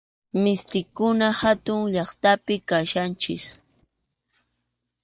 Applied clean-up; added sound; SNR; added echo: neural mask model DeepFilterNet 3.